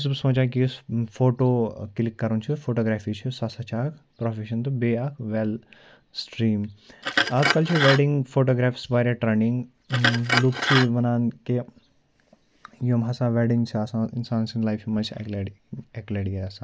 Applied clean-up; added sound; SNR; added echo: none; Glass; 3 dB; none.